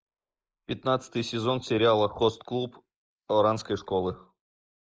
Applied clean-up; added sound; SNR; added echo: neural mask model Resemble Enhance denoiser.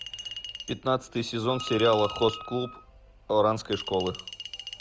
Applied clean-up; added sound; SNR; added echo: none; Wind instrument, woodwind instrument + Chink, clink; 12 dB; none.